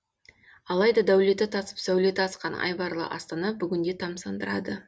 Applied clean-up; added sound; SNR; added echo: none; none; none; none.